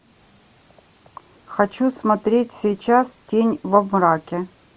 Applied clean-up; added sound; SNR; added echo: none; none; none; none.